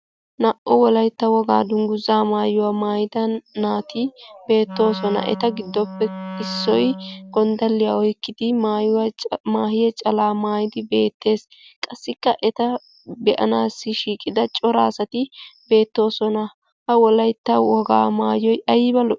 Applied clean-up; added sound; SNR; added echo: none; Wind instrument, woodwind instrument; 12 dB; none.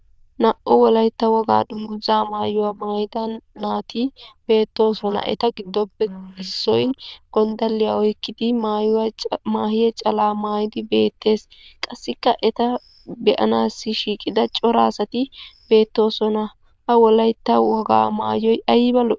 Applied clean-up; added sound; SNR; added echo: neural diffusion model UNIVERSE++.